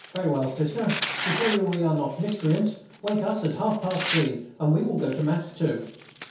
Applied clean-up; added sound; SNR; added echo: none; Tearing; 8 dB; reverberation time 0.6 s.